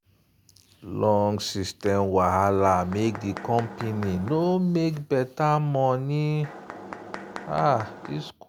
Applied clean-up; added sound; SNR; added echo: none; Mechanisms; 14 dB; none.